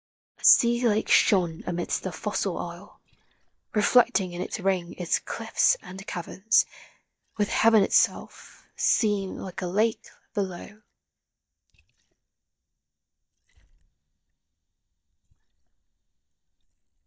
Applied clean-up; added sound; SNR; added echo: neural mask model DeepFilterNet 3.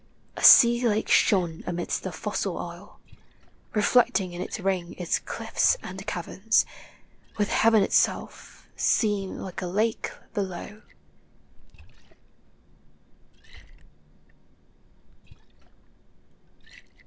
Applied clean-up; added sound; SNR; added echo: none; Liquid; 19 dB; none.